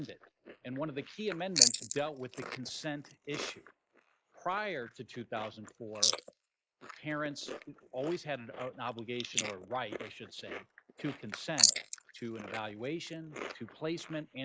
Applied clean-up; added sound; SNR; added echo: neural mask model Resemble Enhance denoiser.